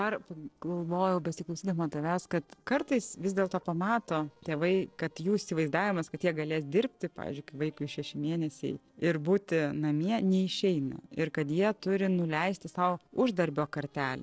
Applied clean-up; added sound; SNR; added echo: neural separator model SepFormer DNS4.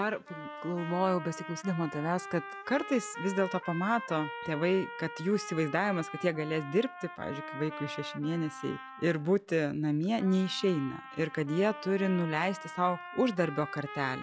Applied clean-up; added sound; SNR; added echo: classical method log-MMSE.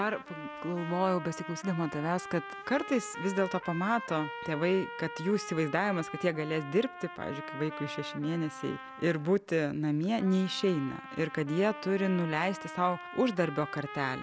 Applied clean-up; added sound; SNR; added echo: none; Trumpet; 12 dB; none.